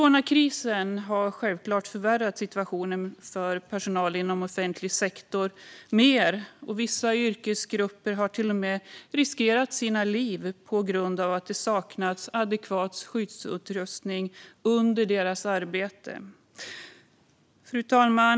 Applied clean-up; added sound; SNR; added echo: none; none; none; none.